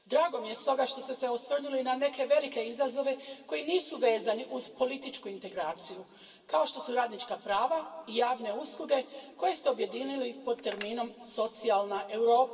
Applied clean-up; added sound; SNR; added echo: none; Telephone; 19 dB; reverberation time 2.6 s.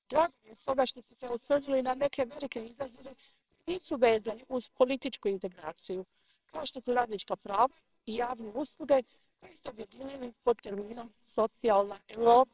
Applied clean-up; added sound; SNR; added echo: neural separator model SepFormer WHAMR!.